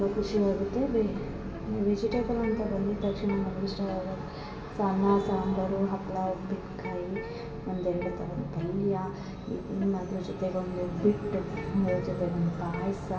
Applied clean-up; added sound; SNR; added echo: none; Electric guitar; 16 dB; reverberation time 2.4 s.